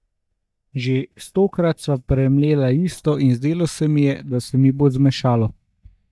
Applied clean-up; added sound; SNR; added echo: neural mask model DeepFilterNet 3.